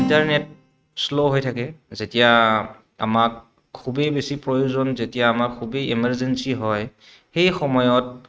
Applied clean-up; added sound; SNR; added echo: neural mask model RNNoise.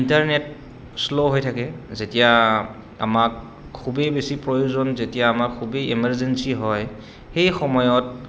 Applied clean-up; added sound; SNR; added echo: none; none; none; none.